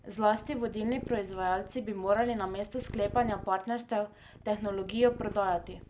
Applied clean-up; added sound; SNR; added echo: none; Purr; 15 dB; none.